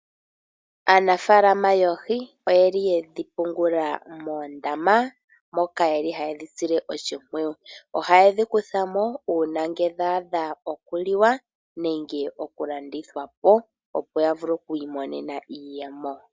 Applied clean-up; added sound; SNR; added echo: none; none; none; none.